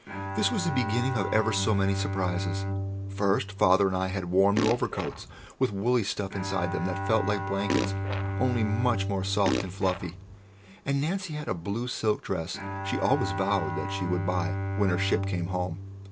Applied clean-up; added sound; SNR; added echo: none; Bowed string instrument + Fart; 4 dB; none.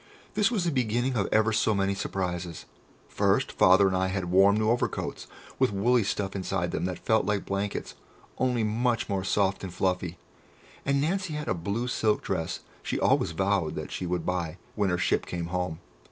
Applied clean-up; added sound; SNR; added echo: none; none; none; none.